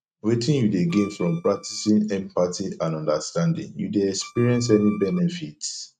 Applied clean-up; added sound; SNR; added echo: neural mask model RNNoise.